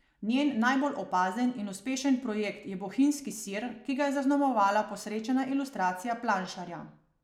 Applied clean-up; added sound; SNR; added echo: none; none; none; none.